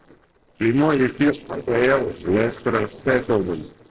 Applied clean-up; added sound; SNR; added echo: neural separator model SepFormer DNS4.